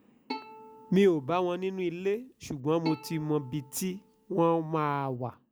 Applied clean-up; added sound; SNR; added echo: none; Bowed string instrument; 17 dB; none.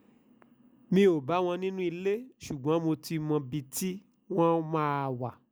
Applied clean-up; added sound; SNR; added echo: none; none; none; none.